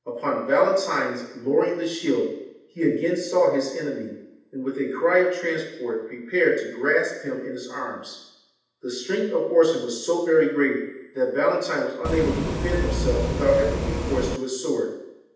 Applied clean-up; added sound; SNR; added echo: none; Bus; 1 dB; reverberation time 0.9 s.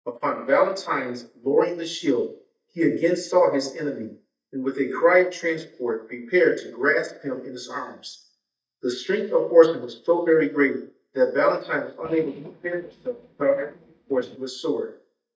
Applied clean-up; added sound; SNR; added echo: neural mask model DeepFilterNet 3.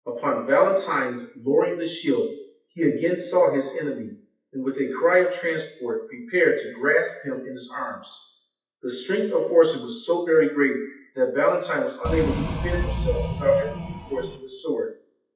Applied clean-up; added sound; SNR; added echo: classical method WPE with log-MMSE.